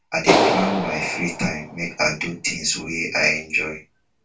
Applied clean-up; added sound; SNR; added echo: none; Clapping; 1 dB; reverberation time 0.2 s.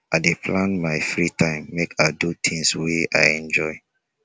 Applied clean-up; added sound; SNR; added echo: none; none; none; none.